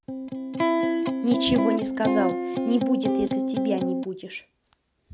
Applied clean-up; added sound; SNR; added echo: none; Electric guitar; -4 dB; none.